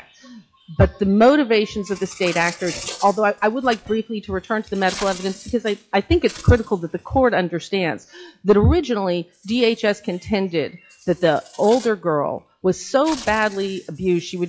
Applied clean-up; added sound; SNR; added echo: classical method log-MMSE.